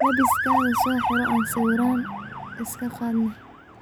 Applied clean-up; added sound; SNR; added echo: none; Motor vehicle (road) / Siren; 1 dB; none.